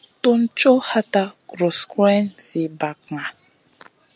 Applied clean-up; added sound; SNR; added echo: none; none; none; none.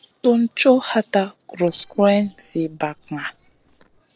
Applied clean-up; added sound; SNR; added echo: neural separator model SepFormer DNS4.